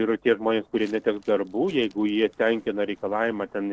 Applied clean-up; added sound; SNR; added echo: neural separator model SepFormer DNS4.